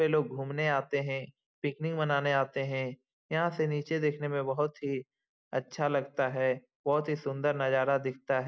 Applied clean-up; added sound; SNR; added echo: none; none; none; none.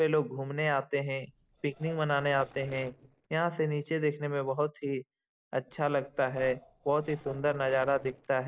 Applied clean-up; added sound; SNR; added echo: neural separator model SepFormer DNS4.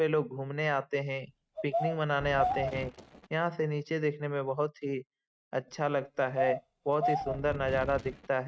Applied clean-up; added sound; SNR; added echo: neural mask model RNNoise.